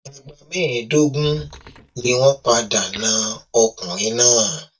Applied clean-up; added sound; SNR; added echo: neural mask model DeepFilterNet 3.